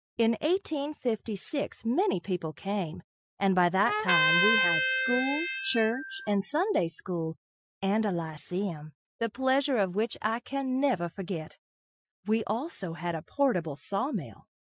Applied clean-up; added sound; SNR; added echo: classical method Wiener filter.